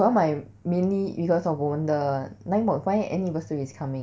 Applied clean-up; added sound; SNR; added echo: none; none; none; reverberation time 0.3 s.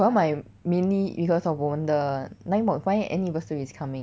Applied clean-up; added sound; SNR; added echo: none; none; none; none.